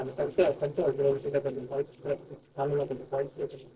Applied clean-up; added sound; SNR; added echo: neural separator model SepFormer DNS4.